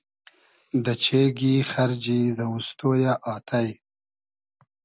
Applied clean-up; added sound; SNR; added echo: none; none; none; none.